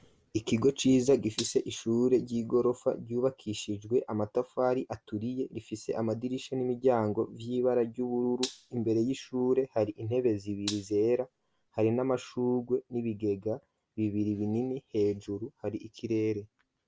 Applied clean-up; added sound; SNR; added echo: none; Gunshot, gunfire; 14 dB; none.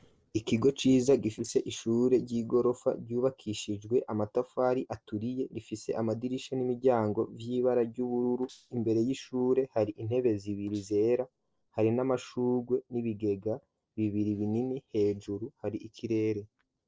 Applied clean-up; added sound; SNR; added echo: neural separator model SepFormer DNS4.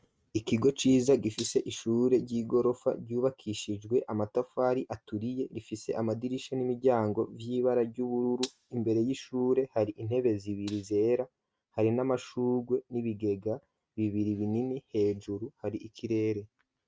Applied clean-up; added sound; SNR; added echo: neural mask model RNNoise.